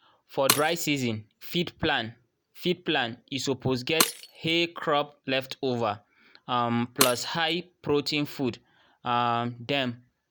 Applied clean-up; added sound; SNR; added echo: none; Shatter; 7 dB; none.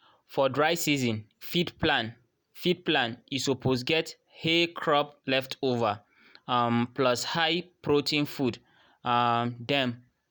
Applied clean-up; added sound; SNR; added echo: none; none; none; none.